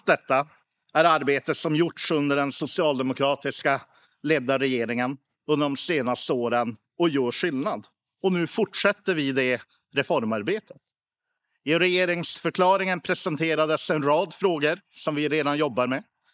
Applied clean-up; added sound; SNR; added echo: neural mask model Resemble Enhance denoiser.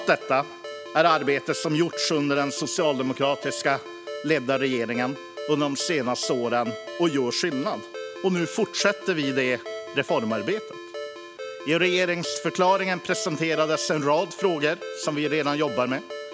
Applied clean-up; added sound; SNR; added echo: none; Ringtone; 11 dB; none.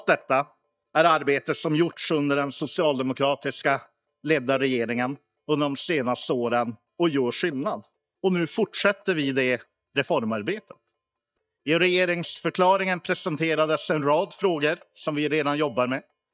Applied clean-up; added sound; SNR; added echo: neural mask model DeepFilterNet 3.